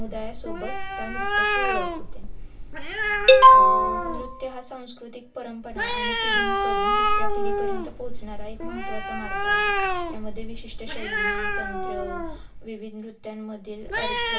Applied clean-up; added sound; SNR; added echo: none; Animal; 1 dB; reverberation time 0.2 s.